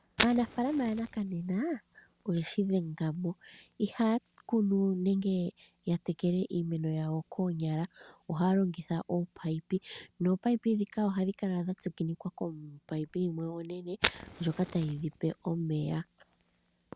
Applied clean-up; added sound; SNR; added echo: none; Fire; 11 dB; none.